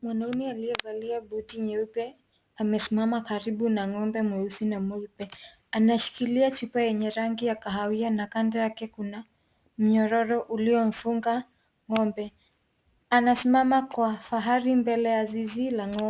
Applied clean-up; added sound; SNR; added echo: none; none; none; none.